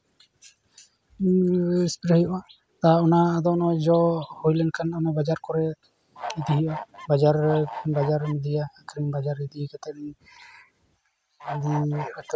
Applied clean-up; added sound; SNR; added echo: neural mask model Resemble Enhance denoiser.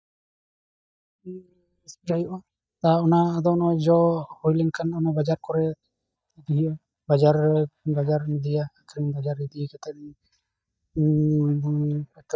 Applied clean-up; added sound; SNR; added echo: neural mask model DeepFilterNet 3.